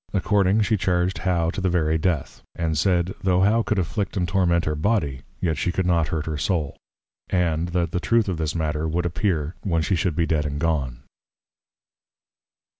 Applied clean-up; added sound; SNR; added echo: none; none; none; none.